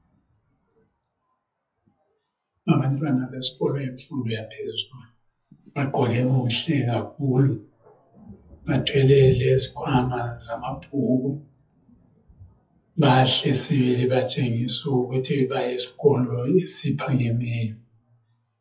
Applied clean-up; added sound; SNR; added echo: classical method WPE with log-MMSE.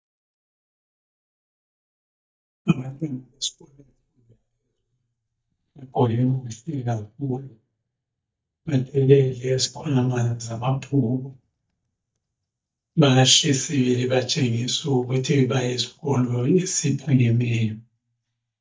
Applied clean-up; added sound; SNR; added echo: neural mask model DeepFilterNet 3.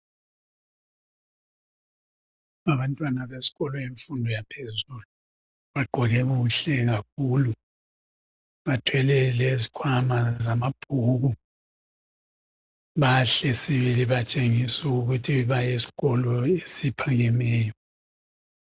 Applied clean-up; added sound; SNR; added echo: none; none; none; none.